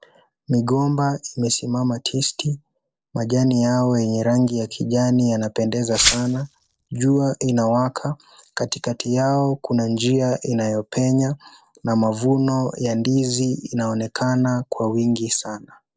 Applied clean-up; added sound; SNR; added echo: neural separator model SepFormer DNS4.